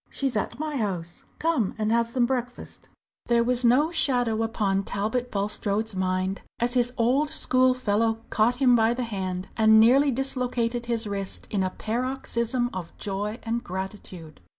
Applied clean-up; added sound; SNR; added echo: none; none; none; none.